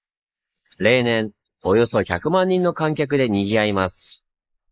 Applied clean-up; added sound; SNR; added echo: neural mask model Resemble Enhance denoiser.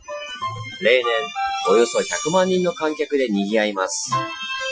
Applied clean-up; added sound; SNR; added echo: classical method Wiener filter.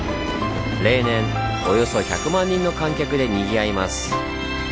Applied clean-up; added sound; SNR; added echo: none; none; none; none.